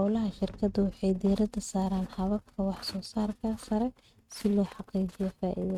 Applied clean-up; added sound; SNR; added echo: neural mask model RNNoise.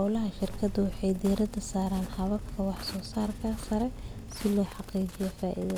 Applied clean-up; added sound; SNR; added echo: none; Walk, footsteps; 20 dB; none.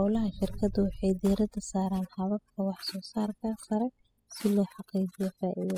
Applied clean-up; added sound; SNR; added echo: classical method spectral subtraction.